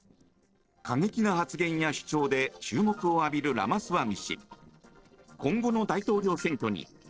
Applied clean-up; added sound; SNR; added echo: neural separator model SepFormer DNS4.